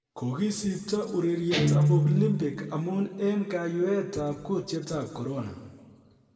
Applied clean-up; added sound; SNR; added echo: none; Guitar; 2 dB; reverberation time 1.6 s.